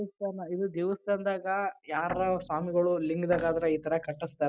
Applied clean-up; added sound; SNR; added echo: none; Guitar; 14 dB; none.